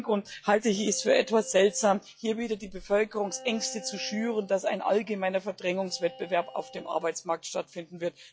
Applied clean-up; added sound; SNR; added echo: classical method log-MMSE.